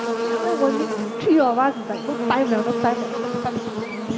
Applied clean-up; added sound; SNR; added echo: none; Buzz; 3 dB; reverberation time 1.3 s.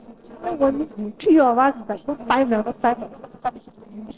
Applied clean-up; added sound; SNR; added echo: neural separator model SepFormer DNS4.